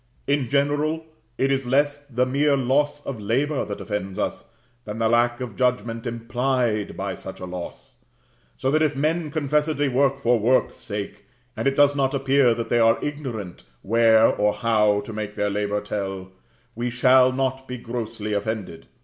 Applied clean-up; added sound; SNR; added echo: none; none; none; none.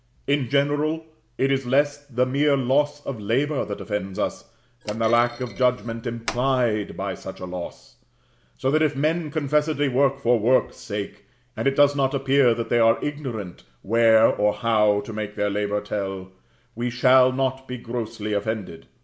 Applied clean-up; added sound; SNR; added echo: none; Thump, thud; 15 dB; none.